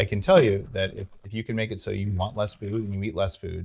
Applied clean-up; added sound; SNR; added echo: neural mask model DeepFilterNet 3.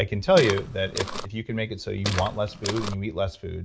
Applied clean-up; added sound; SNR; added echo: none; Walk, footsteps; 6 dB; none.